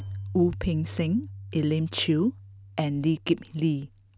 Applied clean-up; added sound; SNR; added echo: none; Keyboard (musical); 13 dB; none.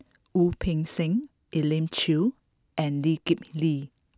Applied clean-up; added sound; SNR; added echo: none; none; none; none.